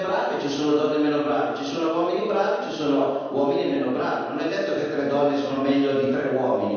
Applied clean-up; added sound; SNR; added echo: none; none; none; reverberation time 1.2 s.